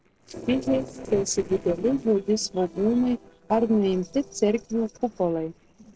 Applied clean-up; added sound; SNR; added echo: neural separator model SepFormer DNS4.